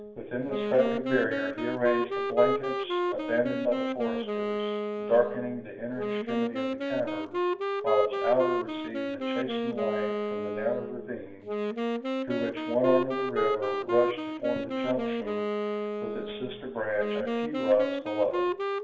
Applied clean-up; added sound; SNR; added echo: none; Wind instrument, woodwind instrument; 0 dB; reverberation time 0.9 s.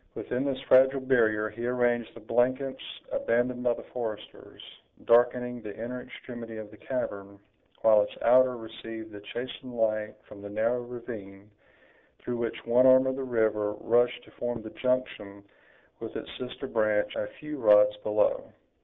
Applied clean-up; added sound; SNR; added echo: none; none; none; none.